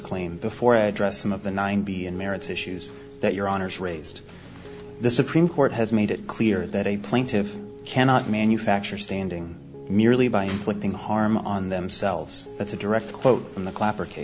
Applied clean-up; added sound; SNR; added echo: none; Piano; 19 dB; none.